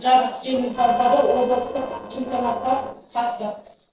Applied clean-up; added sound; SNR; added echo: neural separator model SepFormer DNS4.